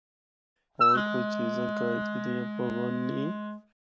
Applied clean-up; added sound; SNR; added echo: none; Wind instrument, woodwind instrument; -5 dB; none.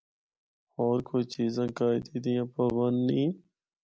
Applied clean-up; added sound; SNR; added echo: none; none; none; none.